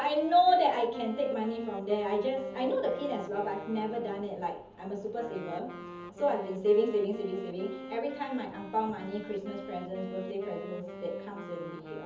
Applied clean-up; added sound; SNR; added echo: none; Wind instrument, woodwind instrument; 13 dB; reverberation time 0.7 s.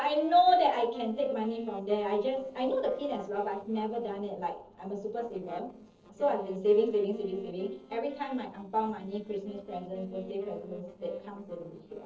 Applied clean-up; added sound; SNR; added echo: neural separator model SepFormer DNS4.